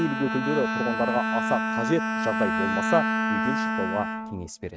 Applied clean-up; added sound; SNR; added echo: neural mask model RNNoise.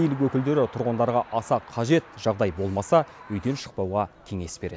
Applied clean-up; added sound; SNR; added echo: none; none; none; none.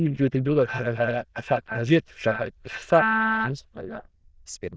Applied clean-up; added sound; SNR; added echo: neural diffusion model UNIVERSE++.